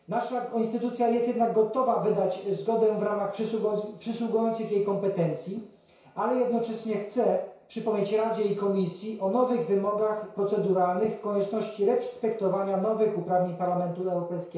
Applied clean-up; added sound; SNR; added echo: none; none; none; reverberation time 0.6 s.